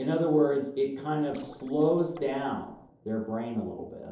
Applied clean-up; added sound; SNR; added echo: neural separator model SepFormer DNS4.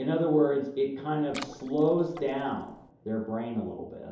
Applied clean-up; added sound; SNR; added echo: none; Water / Splash, splatter; 17 dB; reverberation time 2.8 s.